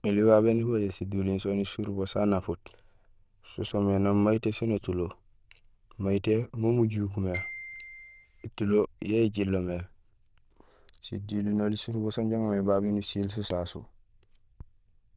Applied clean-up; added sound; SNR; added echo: neural diffusion model UNIVERSE++.